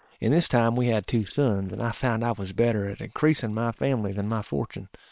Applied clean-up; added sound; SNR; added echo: neural separator model SepFormer WHAM!.